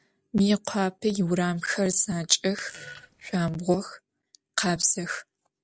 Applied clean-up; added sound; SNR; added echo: none; Fart; 18 dB; none.